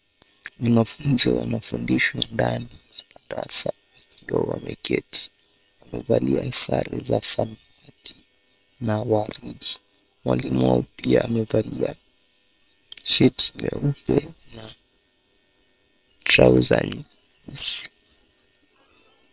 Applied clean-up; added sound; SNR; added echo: neural separator model SepFormer WHAM!.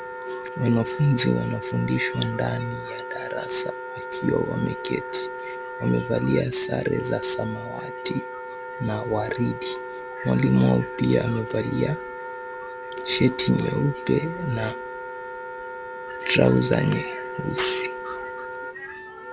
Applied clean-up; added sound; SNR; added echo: none; Wind instrument, woodwind instrument; 10 dB; none.